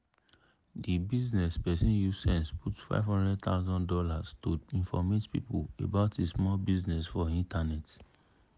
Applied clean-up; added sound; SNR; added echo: none; none; none; none.